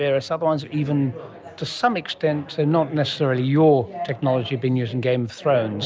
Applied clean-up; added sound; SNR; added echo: none; none; none; none.